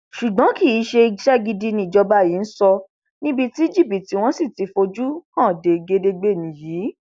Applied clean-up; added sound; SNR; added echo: none; none; none; none.